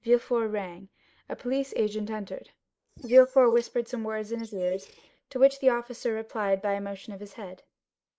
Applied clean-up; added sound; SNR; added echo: neural mask model Resemble Enhance denoiser.